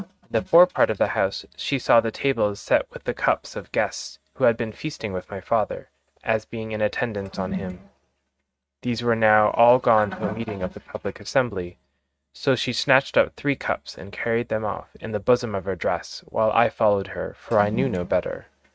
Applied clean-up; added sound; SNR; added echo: neural mask model RNNoise.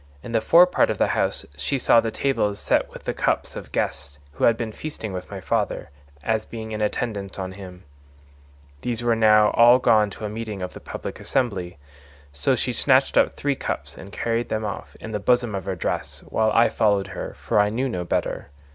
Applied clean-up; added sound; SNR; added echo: none; none; none; none.